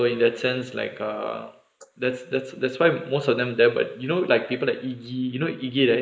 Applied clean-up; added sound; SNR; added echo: neural mask model Resemble Enhance denoiser.